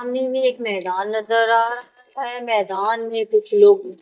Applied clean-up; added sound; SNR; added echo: neural mask model DeepFilterNet 3.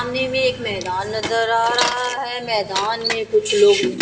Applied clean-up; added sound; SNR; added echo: none; Bicycle; 11 dB; reverberation time 1.7 s.